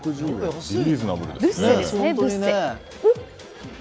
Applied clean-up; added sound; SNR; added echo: none; none; none; none.